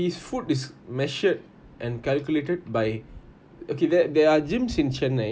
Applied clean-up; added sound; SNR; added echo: none; none; none; none.